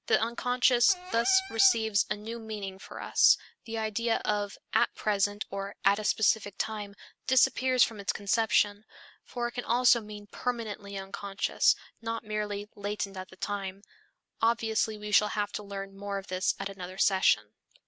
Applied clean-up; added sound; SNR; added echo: none; Cupboard open or close / Door; 13 dB; none.